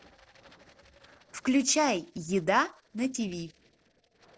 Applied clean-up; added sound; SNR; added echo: neural separator model SepFormer DNS4.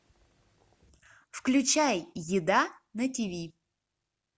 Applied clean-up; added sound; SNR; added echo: none; none; none; none.